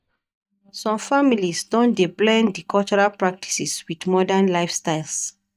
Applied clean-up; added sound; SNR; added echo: neural mask model DeepFilterNet 3.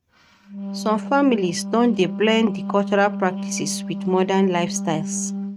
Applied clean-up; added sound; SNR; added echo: neural mask model RNNoise.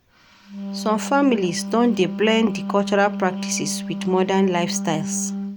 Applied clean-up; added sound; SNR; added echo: none; Wind instrument, woodwind instrument; 7 dB; none.